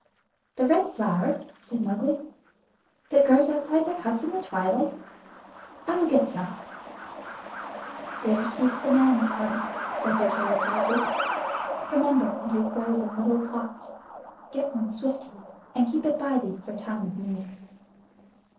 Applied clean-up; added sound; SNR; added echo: neural separator model SepFormer DNS4.